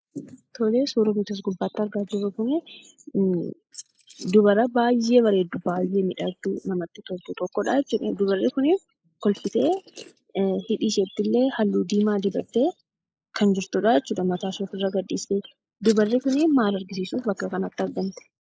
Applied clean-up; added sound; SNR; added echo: neural mask model Resemble Enhance denoiser.